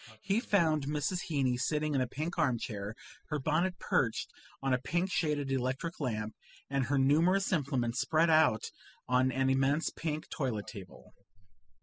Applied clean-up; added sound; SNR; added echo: classical method spectral subtraction.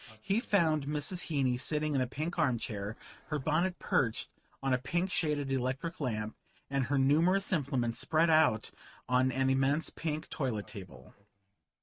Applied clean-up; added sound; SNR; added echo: neural mask model RNNoise.